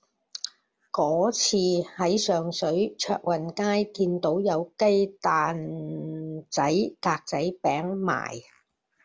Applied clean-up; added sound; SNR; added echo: none; none; none; none.